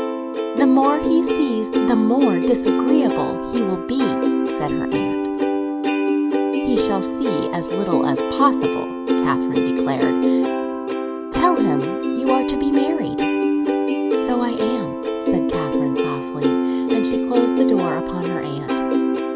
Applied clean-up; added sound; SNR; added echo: none; Plucked string instrument; -4 dB; none.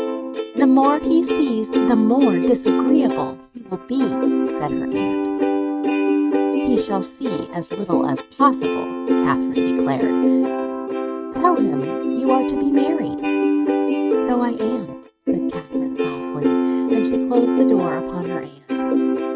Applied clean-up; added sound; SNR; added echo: neural mask model RNNoise.